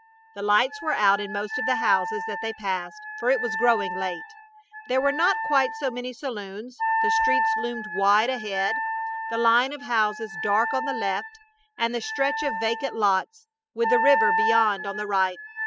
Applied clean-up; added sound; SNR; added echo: classical method spectral subtraction.